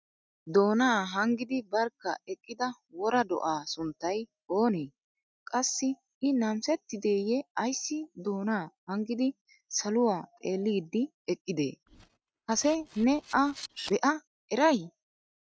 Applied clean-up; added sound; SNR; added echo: neural mask model RNNoise.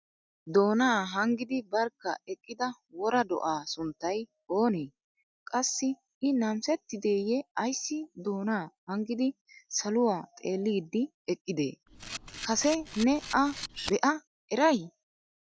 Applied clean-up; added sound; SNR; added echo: none; Camera; 11 dB; none.